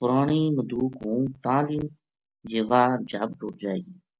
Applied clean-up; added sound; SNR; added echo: none; none; none; none.